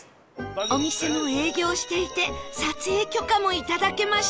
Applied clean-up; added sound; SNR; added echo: none; none; none; none.